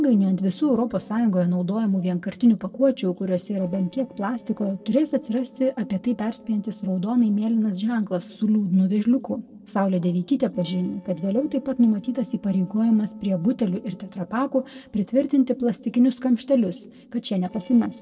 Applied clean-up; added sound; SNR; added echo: neural separator model SepFormer DNS4.